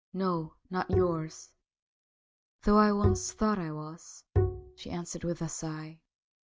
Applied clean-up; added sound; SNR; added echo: neural mask model RNNoise.